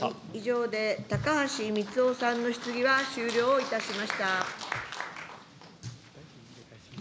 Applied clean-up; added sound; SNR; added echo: none; none; none; none.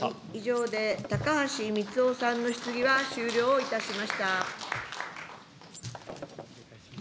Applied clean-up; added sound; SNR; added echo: none; Shatter; 17 dB; none.